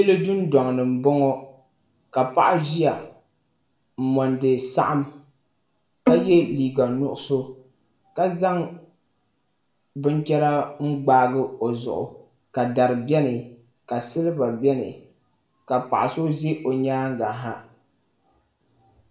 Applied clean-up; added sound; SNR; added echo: none; Bowed string instrument; 4 dB; reverberation time 0.5 s.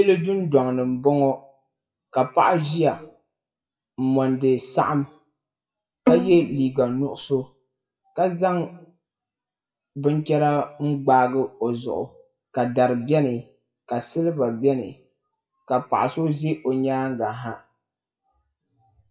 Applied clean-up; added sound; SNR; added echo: classical method WPE with log-MMSE.